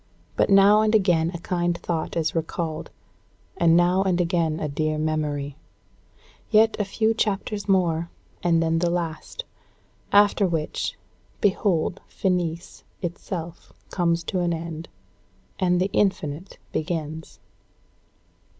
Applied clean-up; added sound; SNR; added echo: none; none; none; none.